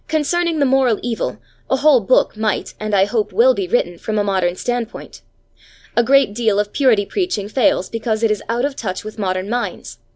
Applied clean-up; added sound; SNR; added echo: none; none; none; none.